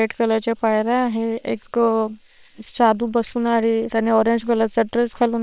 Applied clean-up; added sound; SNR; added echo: neural separator model SepFormer WHAM!.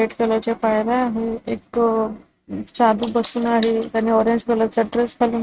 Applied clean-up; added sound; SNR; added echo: neural mask model RNNoise.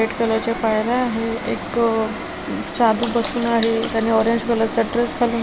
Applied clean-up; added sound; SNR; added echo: none; Sink (filling or washing) / Water / Splash, splatter; 15 dB; none.